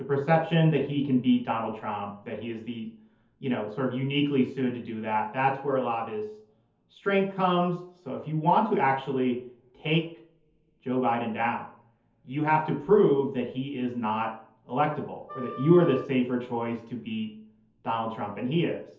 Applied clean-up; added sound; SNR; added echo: none; Wind instrument, woodwind instrument; 15 dB; reverberation time 0.5 s.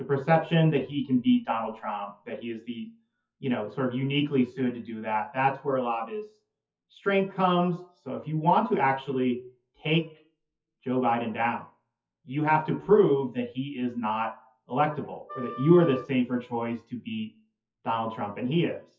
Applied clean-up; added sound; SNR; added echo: classical method WPE with log-MMSE.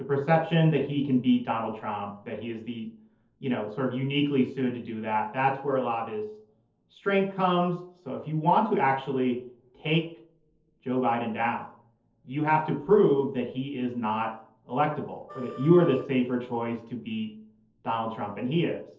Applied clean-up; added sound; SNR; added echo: neural separator model SepFormer DNS4.